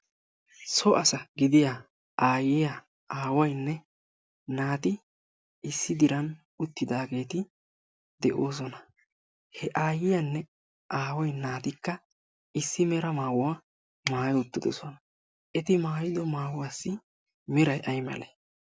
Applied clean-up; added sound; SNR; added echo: none; none; none; none.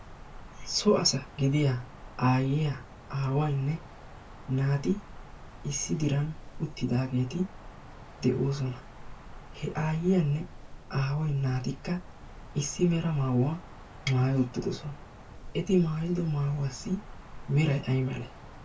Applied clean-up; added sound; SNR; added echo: none; Wind; 15 dB; reverberation time 0.1 s.